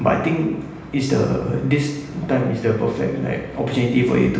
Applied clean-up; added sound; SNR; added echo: none; none; none; reverberation time 0.9 s.